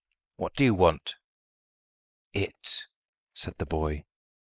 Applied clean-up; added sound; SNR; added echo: neural mask model Resemble Enhance denoiser.